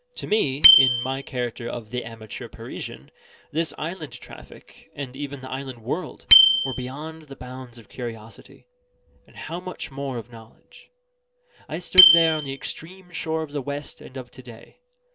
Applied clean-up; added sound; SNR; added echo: none; Bicycle bell; -4 dB; none.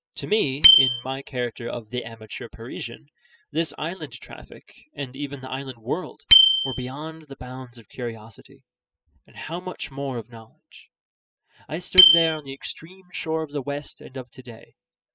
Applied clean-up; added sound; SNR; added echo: classical method spectral subtraction.